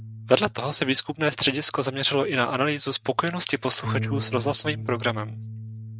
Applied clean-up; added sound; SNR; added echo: neural mask model RNNoise.